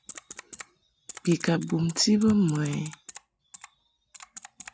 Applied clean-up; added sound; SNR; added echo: none; Typing; 18 dB; none.